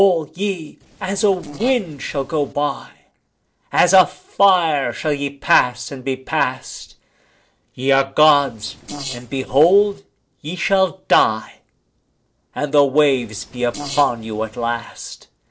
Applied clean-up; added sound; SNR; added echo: neural separator model SepFormer DNS4.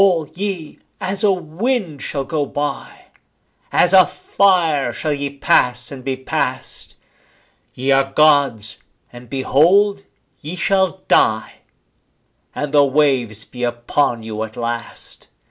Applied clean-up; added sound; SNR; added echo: none; none; none; none.